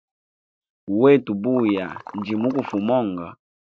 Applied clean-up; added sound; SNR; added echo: neural mask model RNNoise.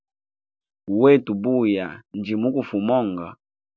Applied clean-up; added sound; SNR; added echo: none; none; none; none.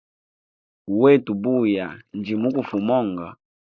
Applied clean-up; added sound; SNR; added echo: neural mask model Resemble Enhance denoiser.